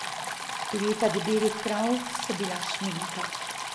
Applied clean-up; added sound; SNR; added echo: none; Stream; 3 dB; none.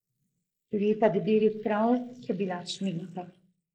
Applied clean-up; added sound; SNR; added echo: neural mask model Resemble Enhance denoiser.